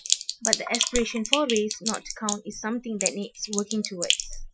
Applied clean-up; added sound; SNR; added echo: classical method Wiener filter.